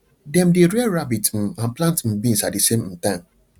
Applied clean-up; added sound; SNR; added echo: none; none; none; none.